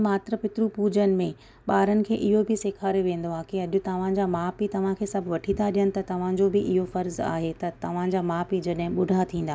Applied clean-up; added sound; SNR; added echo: none; none; none; none.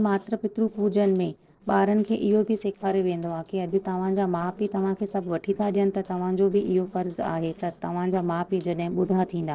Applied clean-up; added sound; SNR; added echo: neural separator model SepFormer DNS4.